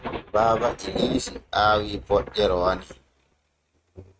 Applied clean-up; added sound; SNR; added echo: neural mask model RNNoise.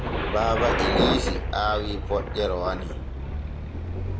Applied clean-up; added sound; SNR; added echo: none; Traffic noise, roadway noise + Thunder; -2 dB; none.